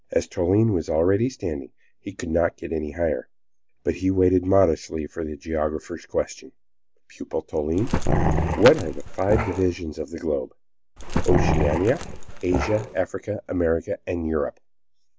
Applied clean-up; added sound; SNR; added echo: none; Growling; -1 dB; none.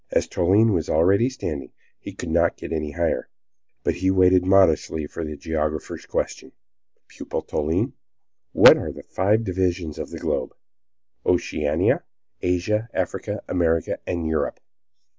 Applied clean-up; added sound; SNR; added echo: none; none; none; none.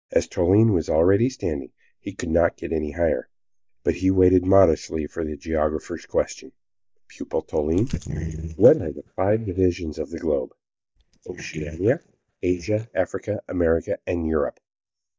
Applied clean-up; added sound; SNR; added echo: neural mask model DeepFilterNet 3.